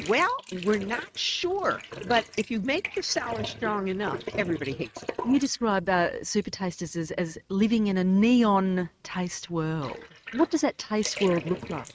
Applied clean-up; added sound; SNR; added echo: neural mask model RNNoise.